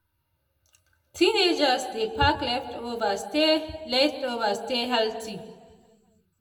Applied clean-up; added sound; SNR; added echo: none; none; none; reverberation time 1.0 s.